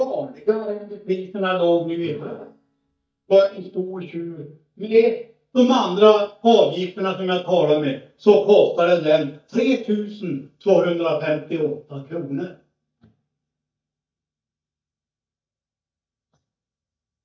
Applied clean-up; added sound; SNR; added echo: neural mask model DeepFilterNet 3.